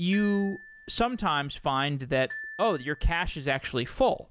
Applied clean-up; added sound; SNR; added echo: none; Glockenspiel; 17 dB; none.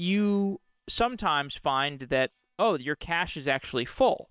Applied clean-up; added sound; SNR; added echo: neural separator model SepFormer WHAM!.